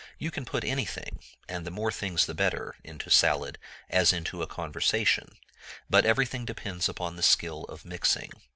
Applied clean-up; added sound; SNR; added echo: none; none; none; none.